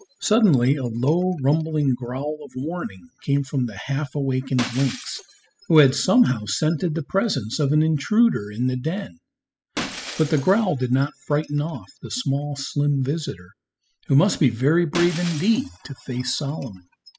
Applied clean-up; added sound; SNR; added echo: classical method spectral subtraction.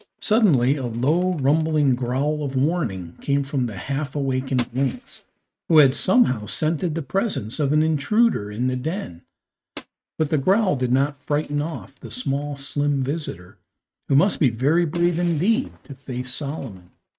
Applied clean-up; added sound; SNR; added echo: neural mask model RNNoise.